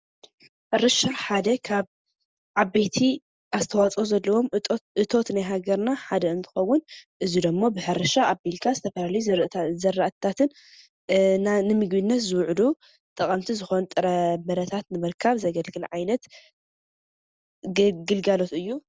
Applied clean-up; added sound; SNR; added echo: none; none; none; none.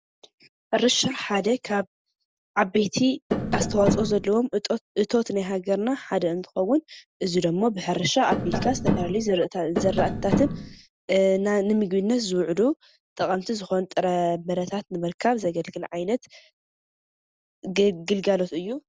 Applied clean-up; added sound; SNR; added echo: none; Tap; 1 dB; none.